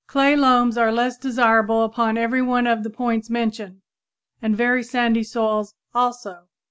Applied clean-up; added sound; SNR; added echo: none; none; none; none.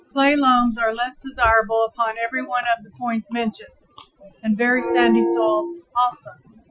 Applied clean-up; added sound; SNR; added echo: classical method Wiener filter.